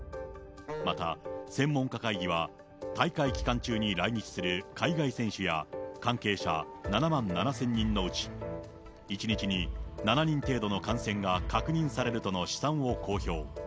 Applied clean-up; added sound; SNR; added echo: none; Wind instrument, woodwind instrument; 11 dB; none.